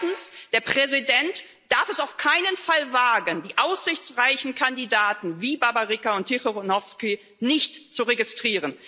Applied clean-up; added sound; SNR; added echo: none; none; none; none.